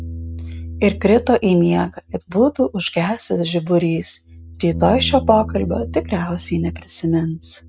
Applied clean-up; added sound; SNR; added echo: neural mask model RNNoise.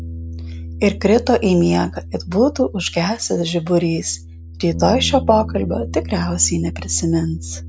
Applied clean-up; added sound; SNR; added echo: none; Bass guitar; 11 dB; none.